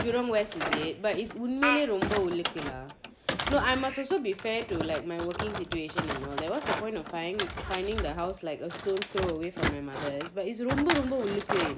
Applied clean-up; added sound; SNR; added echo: none; Thump, thud; 5 dB; none.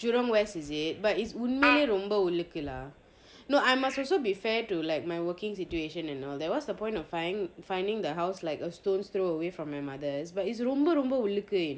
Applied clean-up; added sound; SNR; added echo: none; none; none; none.